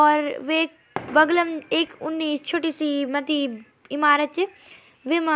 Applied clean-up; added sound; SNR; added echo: none; none; none; none.